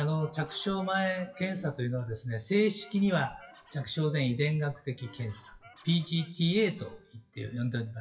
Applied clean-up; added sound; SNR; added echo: classical method WPE with log-MMSE.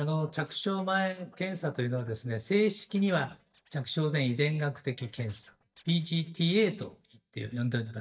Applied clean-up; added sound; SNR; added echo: neural mask model DeepFilterNet 3.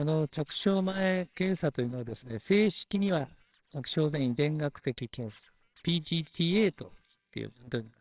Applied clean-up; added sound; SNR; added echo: neural separator model SepFormer WHAMR!.